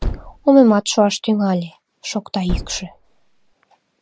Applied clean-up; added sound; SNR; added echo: none; Gunshot, gunfire; 9 dB; none.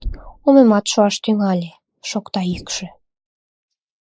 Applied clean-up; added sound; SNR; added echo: neural mask model Resemble Enhance denoiser.